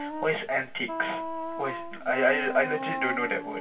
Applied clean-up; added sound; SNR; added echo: none; Wind instrument, woodwind instrument; 6 dB; reverberation time 0.2 s.